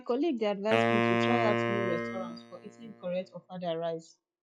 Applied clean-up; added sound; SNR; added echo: classical method log-MMSE.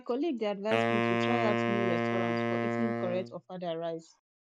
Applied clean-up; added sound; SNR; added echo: none; Wind instrument, woodwind instrument; -4 dB; none.